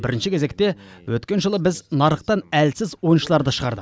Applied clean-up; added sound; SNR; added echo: none; none; none; none.